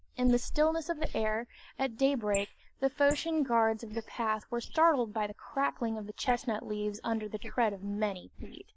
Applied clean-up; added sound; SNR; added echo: neural mask model Resemble Enhance denoiser.